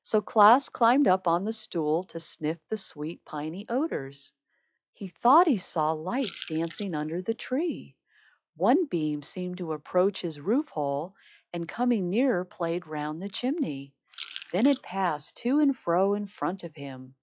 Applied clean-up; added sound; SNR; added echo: classical method log-MMSE.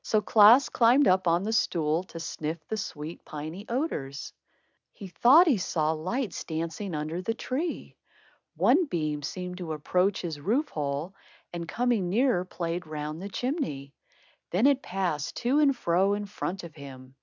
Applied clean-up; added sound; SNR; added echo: none; none; none; none.